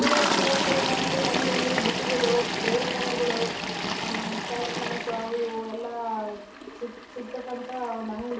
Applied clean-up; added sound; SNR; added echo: none; Toilet flush; -2 dB; reverberation time 0.5 s.